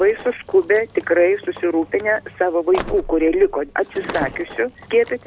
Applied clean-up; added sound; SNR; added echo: none; Slam; 15 dB; none.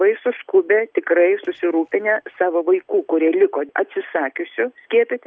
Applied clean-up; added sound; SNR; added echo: none; none; none; none.